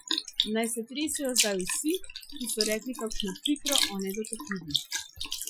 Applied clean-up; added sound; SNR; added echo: classical method Wiener filter.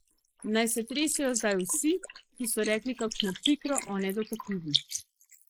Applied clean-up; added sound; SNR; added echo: neural mask model Resemble Enhance denoiser.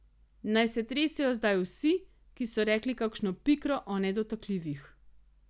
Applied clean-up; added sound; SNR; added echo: none; none; none; none.